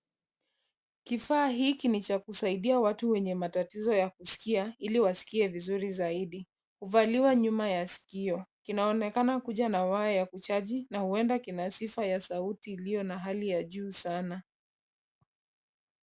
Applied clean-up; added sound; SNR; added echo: none; none; none; none.